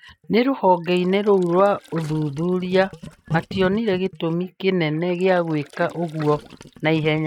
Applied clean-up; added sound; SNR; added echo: neural mask model RNNoise.